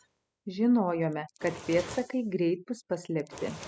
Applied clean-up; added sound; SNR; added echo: classical method spectral subtraction.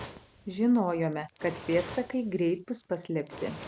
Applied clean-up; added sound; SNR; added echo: none; Fire; 15 dB; none.